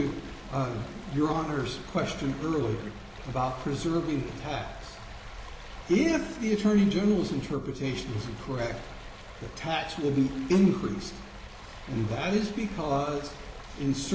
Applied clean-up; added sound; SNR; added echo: none; Stream; 18 dB; none.